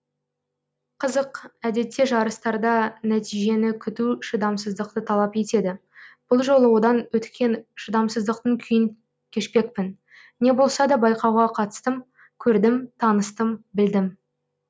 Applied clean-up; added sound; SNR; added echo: none; none; none; none.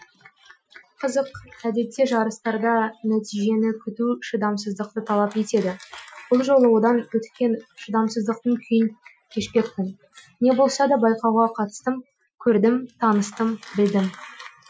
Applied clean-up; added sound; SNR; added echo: classical method Wiener filter.